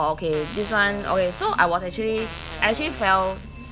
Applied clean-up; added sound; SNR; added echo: none; Bus + Fart; 13 dB; none.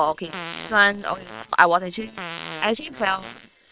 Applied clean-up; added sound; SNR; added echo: neural separator model SepFormer WHAM!.